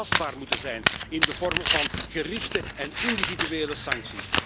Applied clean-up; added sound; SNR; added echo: none; Domestic sounds, home sounds; -5 dB; none.